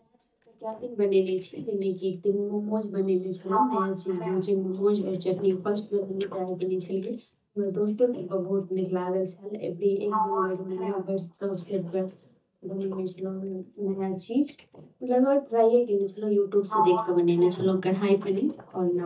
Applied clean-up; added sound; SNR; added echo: neural mask model DeepFilterNet 3.